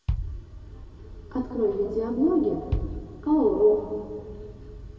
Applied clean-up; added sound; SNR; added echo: none; Bass drum; 9 dB; reverberation time 2.2 s.